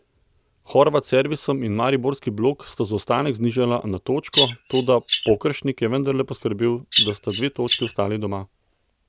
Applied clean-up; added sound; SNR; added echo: none; Bird vocalization, bird call, bird song; -1 dB; none.